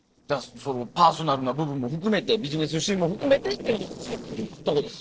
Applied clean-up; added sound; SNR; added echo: neural separator model SepFormer DNS4.